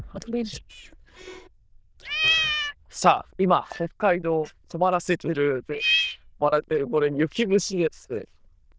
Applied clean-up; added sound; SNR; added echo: neural diffusion model UNIVERSE++.